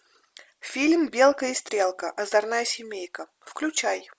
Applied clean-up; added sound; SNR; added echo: none; none; none; none.